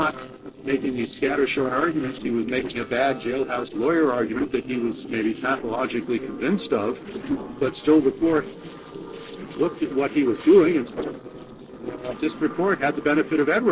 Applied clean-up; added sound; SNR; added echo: neural separator model SepFormer DNS4.